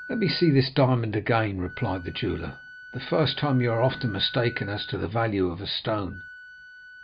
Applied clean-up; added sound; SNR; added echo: none; Wind instrument, woodwind instrument; 18 dB; none.